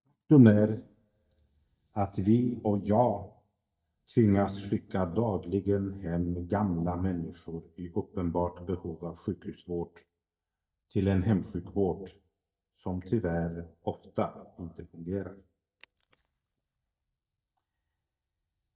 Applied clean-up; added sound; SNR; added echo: neural mask model DeepFilterNet 3.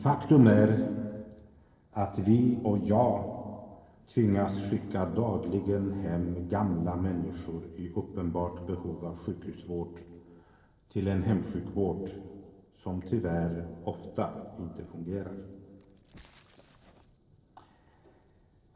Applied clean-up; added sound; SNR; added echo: neural separator model SepFormer DNS4.